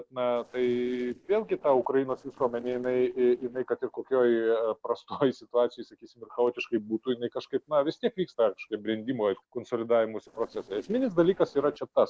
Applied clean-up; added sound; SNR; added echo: neural separator model SepFormer DNS4.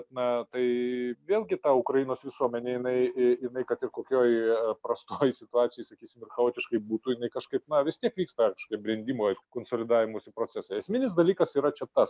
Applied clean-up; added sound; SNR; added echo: none; none; none; none.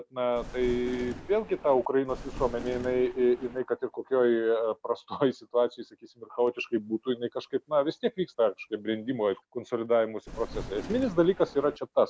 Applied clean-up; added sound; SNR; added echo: none; Thunder; 12 dB; none.